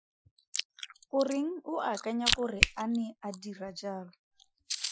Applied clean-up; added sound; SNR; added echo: classical method Wiener filter.